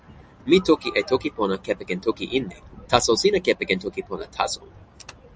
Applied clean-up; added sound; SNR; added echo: none; none; none; none.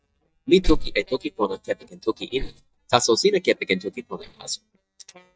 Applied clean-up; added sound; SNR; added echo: neural mask model DeepFilterNet 3.